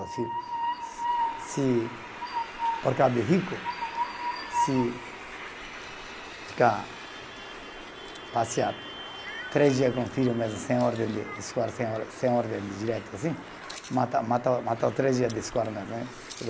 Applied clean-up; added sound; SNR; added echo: none; Train; 7 dB; none.